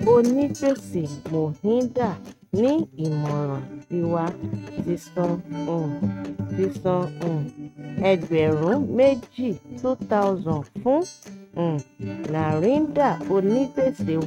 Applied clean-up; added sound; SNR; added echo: neural mask model RNNoise.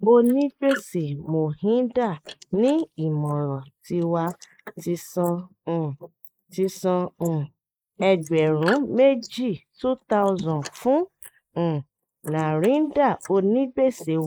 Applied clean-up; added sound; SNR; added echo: neural mask model Resemble Enhance denoiser.